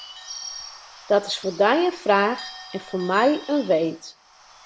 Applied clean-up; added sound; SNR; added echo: none; Bird / Bell; 17 dB; none.